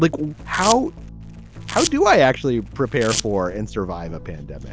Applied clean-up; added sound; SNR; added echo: none; Domestic sounds, home sounds; 10 dB; none.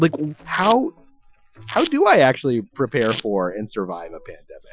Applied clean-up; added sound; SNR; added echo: classical method Wiener filter.